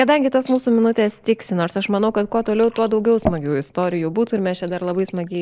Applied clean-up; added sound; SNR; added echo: neural mask model Resemble Enhance denoiser.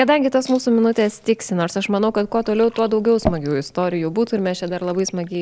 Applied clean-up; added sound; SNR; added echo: none; Fill (with liquid) / Glass; 16 dB; none.